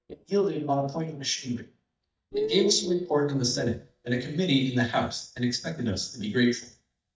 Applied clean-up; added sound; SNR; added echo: neural mask model DeepFilterNet 3.